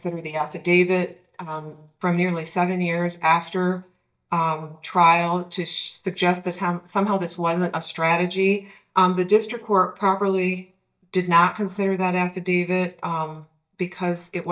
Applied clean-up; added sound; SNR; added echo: neural mask model DeepFilterNet 3.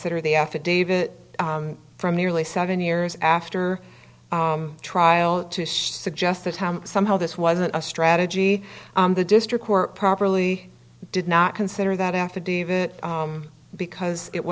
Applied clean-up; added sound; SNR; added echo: none; none; none; none.